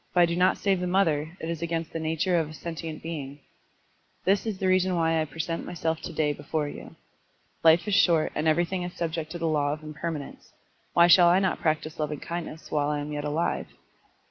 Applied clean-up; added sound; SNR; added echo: none; none; none; none.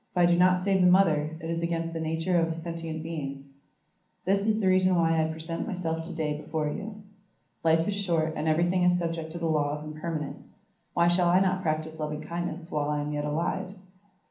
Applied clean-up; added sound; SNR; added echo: none; none; none; reverberation time 0.6 s.